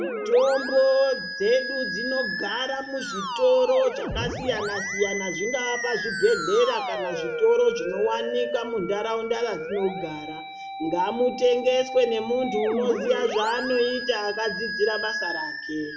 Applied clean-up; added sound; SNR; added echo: none; Musical instrument; 7 dB; reverberation time 0.6 s.